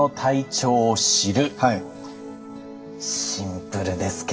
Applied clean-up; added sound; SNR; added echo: none; none; none; reverberation time 0.3 s.